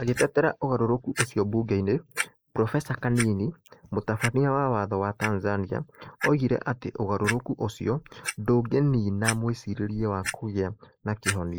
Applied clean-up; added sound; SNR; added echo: neural mask model Resemble Enhance denoiser.